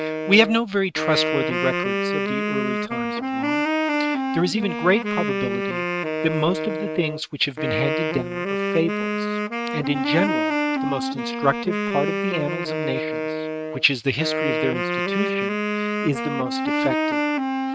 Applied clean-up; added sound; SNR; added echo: neural mask model RNNoise.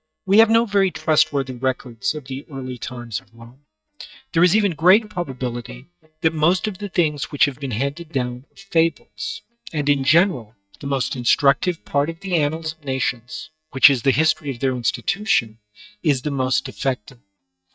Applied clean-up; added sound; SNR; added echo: neural mask model DeepFilterNet 3.